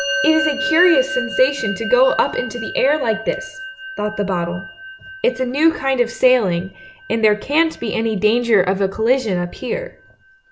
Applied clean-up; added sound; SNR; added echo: none; Musical instrument; 10 dB; none.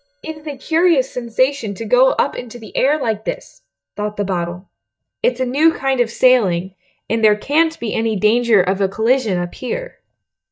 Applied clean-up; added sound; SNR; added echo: neural mask model DeepFilterNet 3.